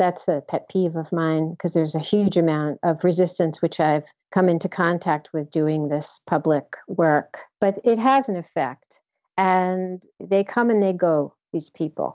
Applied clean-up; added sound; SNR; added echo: none; none; none; none.